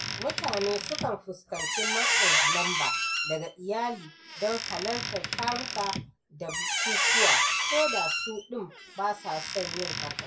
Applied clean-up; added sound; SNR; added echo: none; Squeak; -4 dB; reverberation time 0.2 s.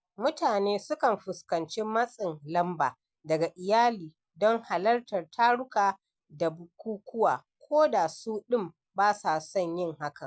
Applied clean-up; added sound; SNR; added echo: none; none; none; none.